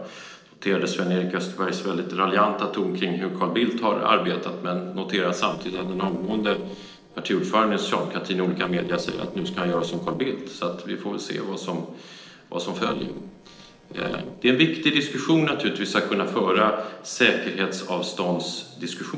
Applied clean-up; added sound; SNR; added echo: neural separator model SepFormer DNS4.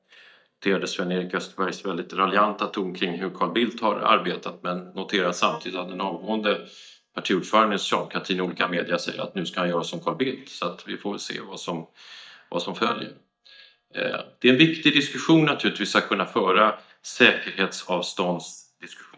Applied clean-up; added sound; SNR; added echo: neural mask model DeepFilterNet 3.